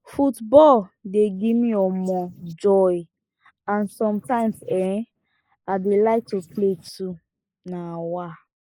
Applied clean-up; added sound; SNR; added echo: neural mask model Resemble Enhance denoiser.